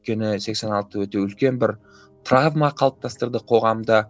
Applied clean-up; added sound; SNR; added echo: none; none; none; none.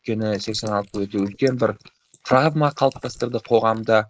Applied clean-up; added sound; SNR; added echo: neural mask model Resemble Enhance denoiser.